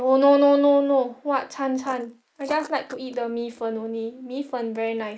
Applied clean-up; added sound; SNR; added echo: neural mask model Resemble Enhance denoiser.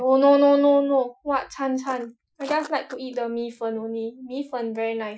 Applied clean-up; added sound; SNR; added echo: classical method Wiener filter.